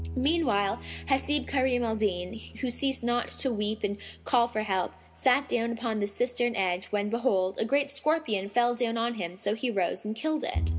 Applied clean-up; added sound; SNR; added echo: none; Bowed string instrument; 13 dB; none.